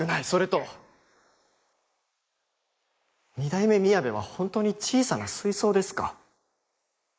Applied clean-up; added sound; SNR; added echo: neural mask model Resemble Enhance denoiser.